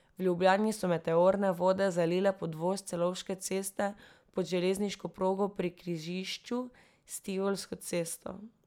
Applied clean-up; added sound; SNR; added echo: none; none; none; none.